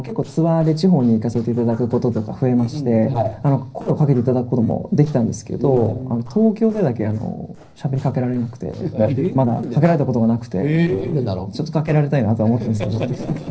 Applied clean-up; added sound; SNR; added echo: neural separator model SepFormer DNS4.